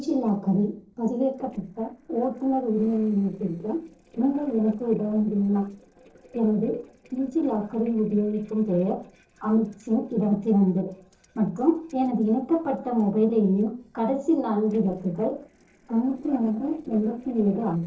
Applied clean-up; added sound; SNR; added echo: neural separator model SepFormer DNS4.